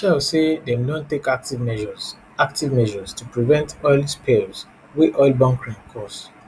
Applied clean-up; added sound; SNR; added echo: none; none; none; none.